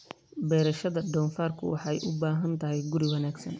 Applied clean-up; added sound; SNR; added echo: none; none; none; none.